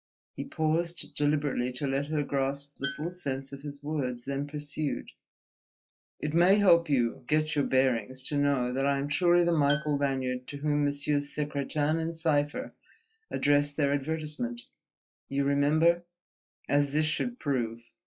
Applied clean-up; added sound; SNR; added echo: classical method log-MMSE.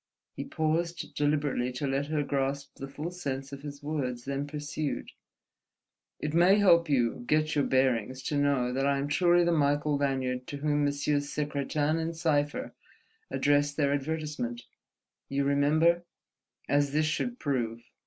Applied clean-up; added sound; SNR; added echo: neural mask model Resemble Enhance denoiser.